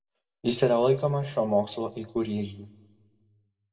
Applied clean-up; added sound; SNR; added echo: none; none; none; reverberation time 1.0 s.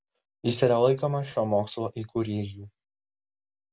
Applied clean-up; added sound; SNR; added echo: none; none; none; none.